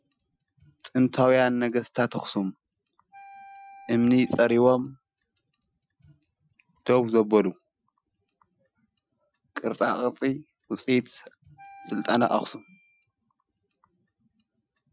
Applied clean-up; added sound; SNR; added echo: classical method Wiener filter.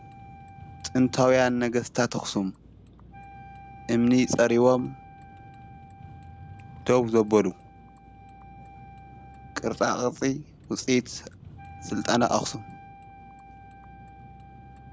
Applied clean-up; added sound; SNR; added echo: none; Wind instrument, woodwind instrument + Vehicle; 18 dB; none.